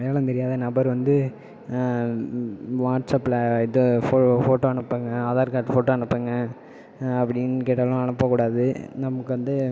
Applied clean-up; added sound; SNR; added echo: none; none; none; none.